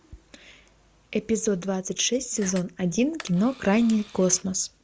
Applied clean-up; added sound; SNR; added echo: none; Camera; 19 dB; none.